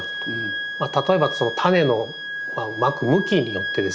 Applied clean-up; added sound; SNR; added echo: none; Wind instrument, woodwind instrument; 8 dB; none.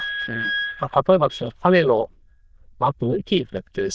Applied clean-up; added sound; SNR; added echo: neural diffusion model UNIVERSE++.